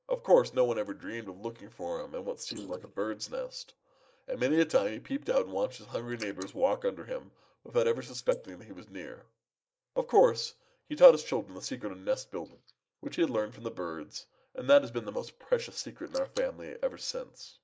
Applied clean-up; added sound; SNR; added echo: neural mask model Resemble Enhance denoiser.